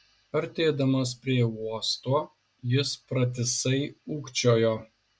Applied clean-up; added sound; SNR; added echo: none; none; none; none.